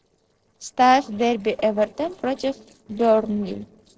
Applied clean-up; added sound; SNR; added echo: neural separator model SepFormer DNS4.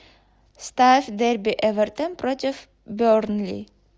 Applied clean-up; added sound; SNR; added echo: none; none; none; none.